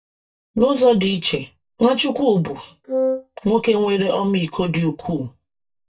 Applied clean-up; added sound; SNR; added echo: neural mask model DeepFilterNet 3.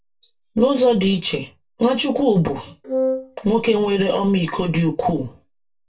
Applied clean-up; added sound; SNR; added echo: none; Wind instrument, woodwind instrument; 2 dB; reverberation time 0.2 s.